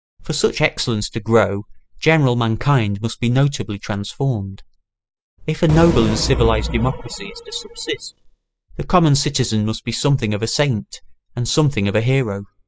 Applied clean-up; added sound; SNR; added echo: classical method spectral subtraction.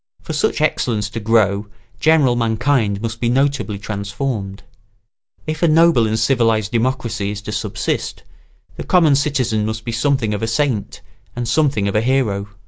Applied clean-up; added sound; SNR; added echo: none; none; none; none.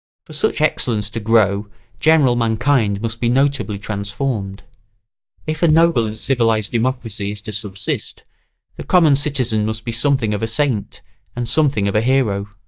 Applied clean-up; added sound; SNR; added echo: neural mask model DeepFilterNet 3.